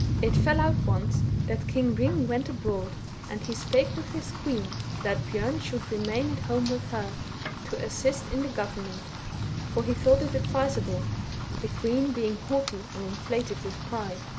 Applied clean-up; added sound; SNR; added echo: none; Rain; 1 dB; none.